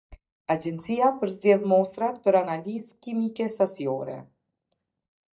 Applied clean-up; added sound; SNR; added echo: neural mask model DeepFilterNet 3.